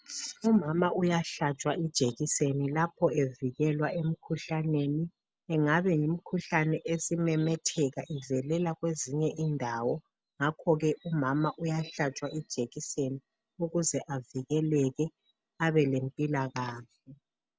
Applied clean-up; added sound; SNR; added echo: none; none; none; none.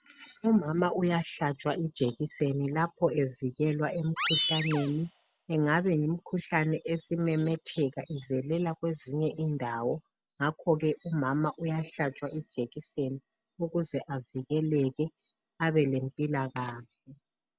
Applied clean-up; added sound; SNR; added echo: none; Animal; 3 dB; none.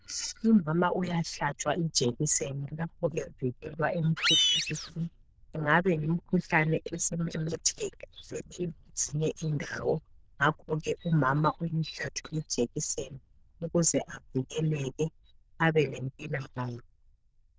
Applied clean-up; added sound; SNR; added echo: neural diffusion model UNIVERSE++.